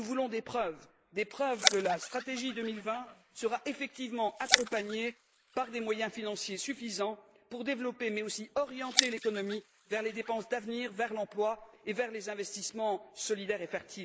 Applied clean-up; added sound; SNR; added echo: neural mask model Resemble Enhance denoiser.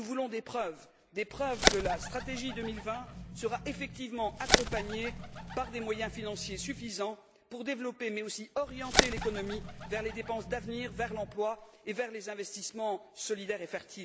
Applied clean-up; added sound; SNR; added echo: none; Bird; -2 dB; none.